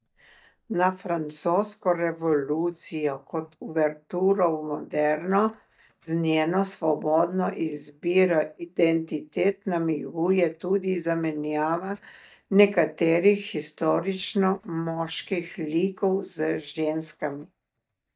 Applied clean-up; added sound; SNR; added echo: neural mask model DeepFilterNet 3.